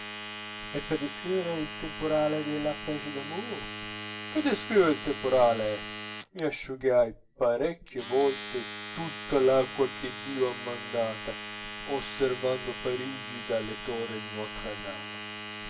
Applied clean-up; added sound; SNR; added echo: none; Domestic sounds, home sounds; 9 dB; reverberation time 0.2 s.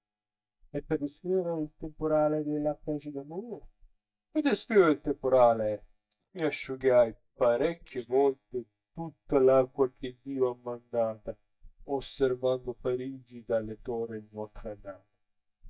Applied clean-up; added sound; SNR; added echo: neural mask model DeepFilterNet 3.